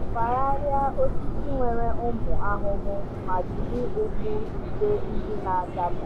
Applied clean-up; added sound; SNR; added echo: none; Subway, metro, underground; -5 dB; none.